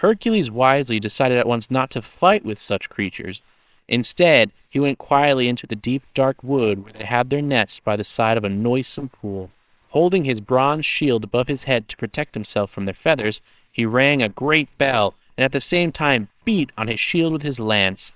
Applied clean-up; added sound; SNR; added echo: neural separator model SepFormer WHAMR!.